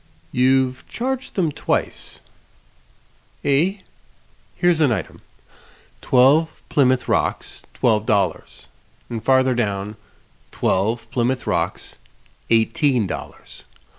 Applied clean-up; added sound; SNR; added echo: none; none; none; none.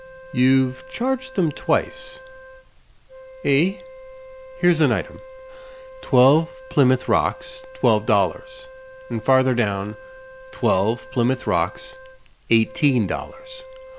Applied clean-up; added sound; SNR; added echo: none; Wind instrument, woodwind instrument; 19 dB; none.